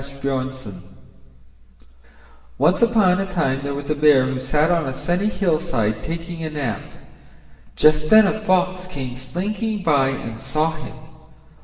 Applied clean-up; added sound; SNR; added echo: none; none; none; reverberation time 2.2 s.